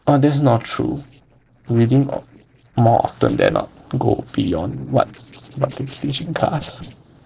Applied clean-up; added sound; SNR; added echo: neural separator model SepFormer DNS4.